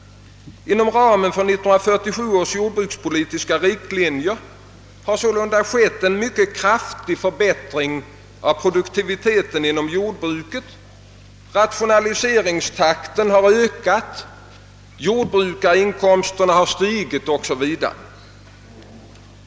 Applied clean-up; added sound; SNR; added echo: none; none; none; none.